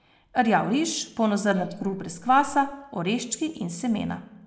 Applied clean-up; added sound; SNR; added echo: neural mask model Resemble Enhance denoiser.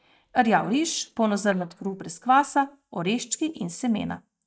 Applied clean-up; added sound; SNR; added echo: neural mask model DeepFilterNet 3.